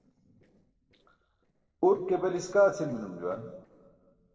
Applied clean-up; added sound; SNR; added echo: neural separator model SepFormer DNS4.